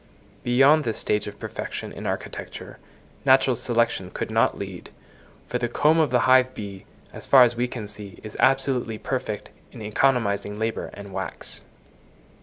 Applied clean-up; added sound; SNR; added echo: none; none; none; none.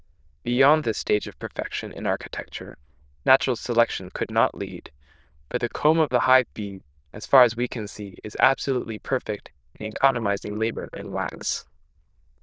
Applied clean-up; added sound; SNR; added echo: neural diffusion model UNIVERSE++.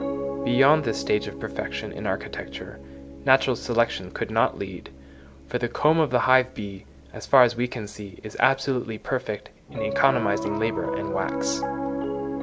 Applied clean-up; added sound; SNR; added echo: none; Piano; 8 dB; none.